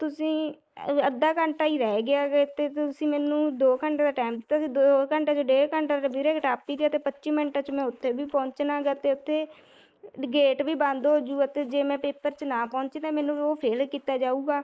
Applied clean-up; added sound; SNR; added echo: neural mask model Resemble Enhance denoiser.